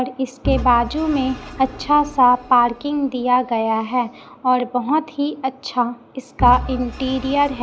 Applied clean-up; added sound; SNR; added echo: none; Engine / Vehicle; 12 dB; none.